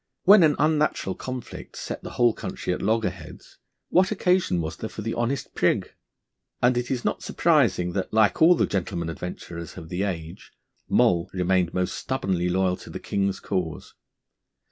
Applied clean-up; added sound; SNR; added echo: none; none; none; none.